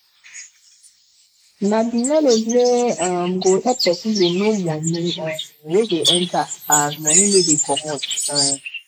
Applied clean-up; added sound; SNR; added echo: neural mask model Resemble Enhance denoiser.